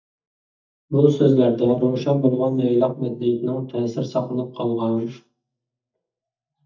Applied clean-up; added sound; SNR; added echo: neural mask model DeepFilterNet 3.